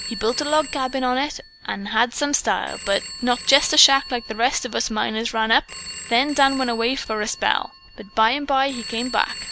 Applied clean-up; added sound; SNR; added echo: none; Telephone; 13 dB; none.